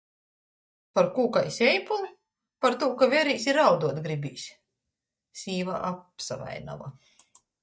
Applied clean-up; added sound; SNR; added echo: neural mask model DeepFilterNet 3.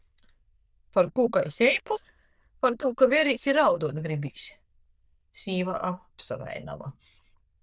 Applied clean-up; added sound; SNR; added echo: neural diffusion model UNIVERSE++.